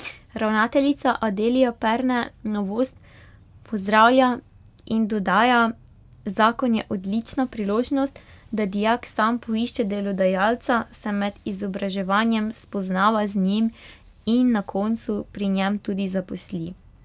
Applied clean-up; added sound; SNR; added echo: none; none; none; none.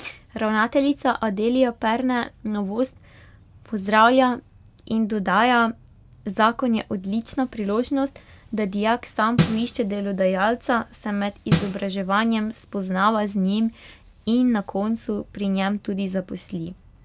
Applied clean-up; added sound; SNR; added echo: none; Snare drum; 3 dB; none.